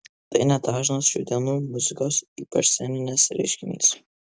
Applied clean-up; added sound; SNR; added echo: none; none; none; none.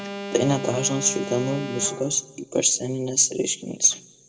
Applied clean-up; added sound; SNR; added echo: none; Alarm; 11 dB; reverberation time 0.9 s.